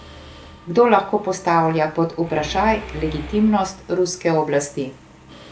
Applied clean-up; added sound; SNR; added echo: none; Mechanisms; 18 dB; none.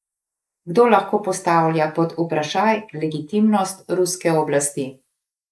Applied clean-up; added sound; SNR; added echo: neural mask model Resemble Enhance denoiser.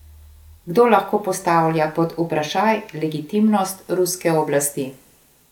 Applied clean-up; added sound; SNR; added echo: none; none; none; none.